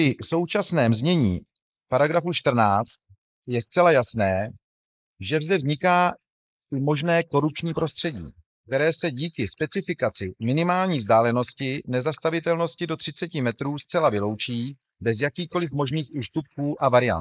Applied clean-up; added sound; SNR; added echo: neural mask model Resemble Enhance denoiser.